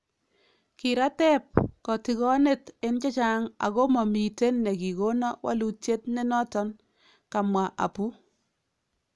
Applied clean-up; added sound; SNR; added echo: none; none; none; none.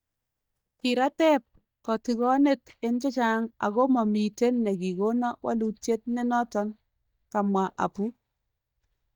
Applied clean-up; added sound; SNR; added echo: neural mask model DeepFilterNet 3.